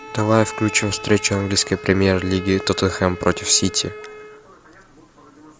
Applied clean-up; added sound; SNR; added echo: none; Bowed string instrument; 15 dB; none.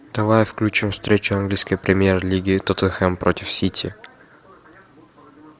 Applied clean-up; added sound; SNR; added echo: none; none; none; none.